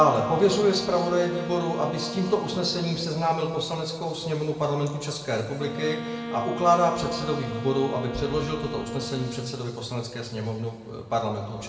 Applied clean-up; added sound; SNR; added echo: none; Wind instrument, woodwind instrument; 10 dB; reverberation time 1.8 s.